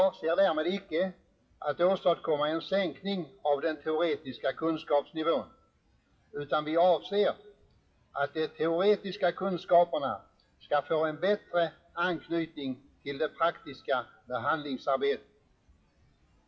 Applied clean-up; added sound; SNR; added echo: classical method WPE with log-MMSE.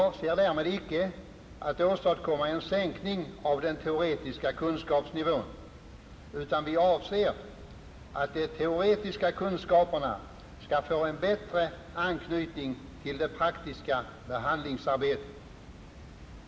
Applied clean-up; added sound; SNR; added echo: none; Water; 18 dB; reverberation time 1.6 s.